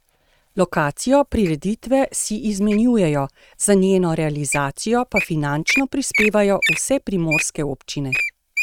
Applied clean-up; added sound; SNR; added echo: neural mask model RNNoise.